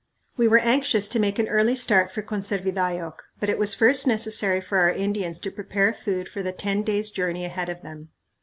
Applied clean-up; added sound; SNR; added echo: none; none; none; none.